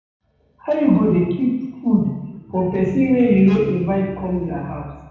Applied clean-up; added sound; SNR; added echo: none; none; none; reverberation time 1.0 s.